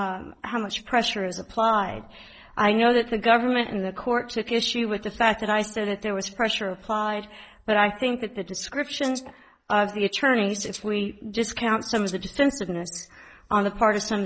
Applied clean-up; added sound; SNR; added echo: neural mask model Resemble Enhance denoiser.